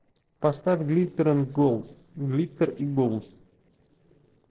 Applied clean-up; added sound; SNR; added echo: neural separator model SepFormer DNS4.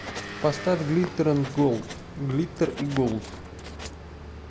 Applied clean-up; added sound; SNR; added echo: none; Motor vehicle (road) / Engine + Writing; 11 dB; none.